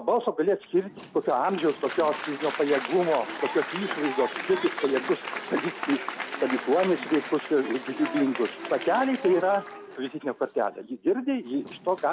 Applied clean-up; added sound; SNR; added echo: none; Applause; 10 dB; none.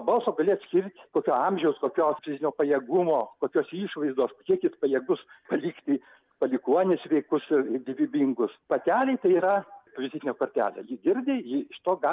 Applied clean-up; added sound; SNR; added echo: none; none; none; none.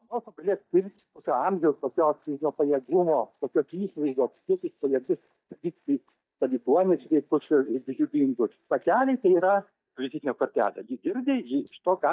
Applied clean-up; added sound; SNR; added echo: neural mask model DeepFilterNet 3.